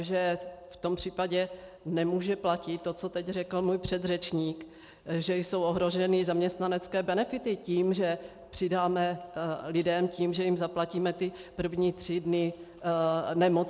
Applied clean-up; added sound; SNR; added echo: none; none; none; none.